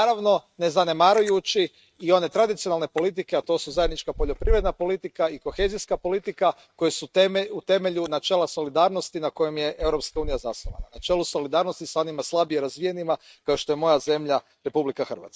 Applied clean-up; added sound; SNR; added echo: neural mask model RNNoise.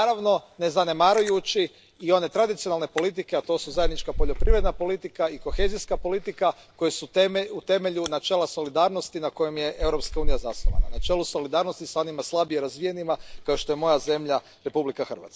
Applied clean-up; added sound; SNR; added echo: none; Chewing, mastication; 3 dB; none.